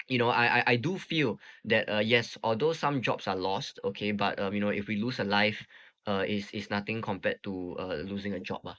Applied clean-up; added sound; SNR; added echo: neural mask model Resemble Enhance denoiser.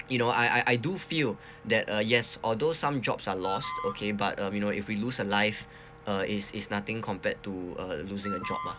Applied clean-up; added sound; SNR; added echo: none; Wind instrument, woodwind instrument; 15 dB; none.